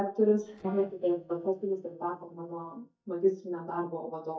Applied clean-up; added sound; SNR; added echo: neural mask model DeepFilterNet 3.